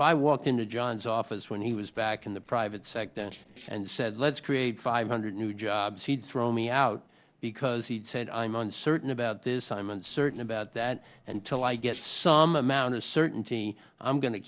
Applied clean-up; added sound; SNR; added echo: neural separator model SepFormer DNS4.